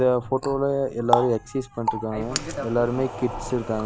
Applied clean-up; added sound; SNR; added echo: none; Water tap, faucet; 6 dB; none.